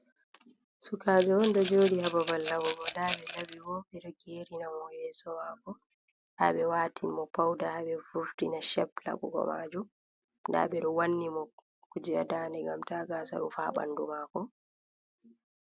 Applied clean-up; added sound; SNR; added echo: none; Rattle / Glass; 1 dB; none.